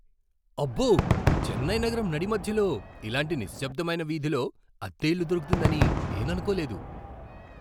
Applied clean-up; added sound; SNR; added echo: none; Crowd / Cheering / Fireworks; 2 dB; none.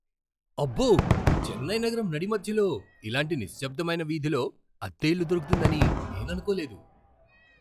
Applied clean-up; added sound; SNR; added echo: classical method log-MMSE.